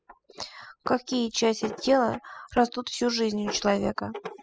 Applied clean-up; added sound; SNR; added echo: classical method spectral subtraction.